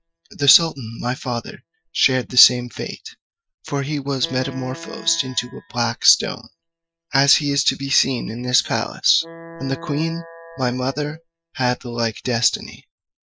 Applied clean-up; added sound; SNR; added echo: classical method Wiener filter.